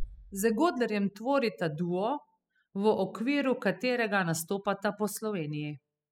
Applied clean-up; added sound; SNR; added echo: classical method spectral subtraction.